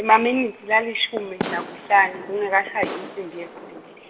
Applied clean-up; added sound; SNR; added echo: none; Fireworks; 13 dB; reverberation time 1.2 s.